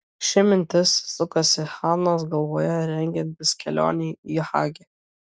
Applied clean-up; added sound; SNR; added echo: none; none; none; none.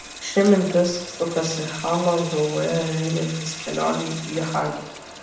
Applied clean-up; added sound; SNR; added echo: none; Sink (filling or washing) / Water tap, faucet; 12 dB; reverberation time 0.7 s.